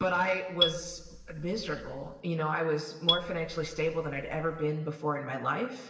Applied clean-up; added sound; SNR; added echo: none; Marimba, xylophone; 4 dB; reverberation time 1.2 s.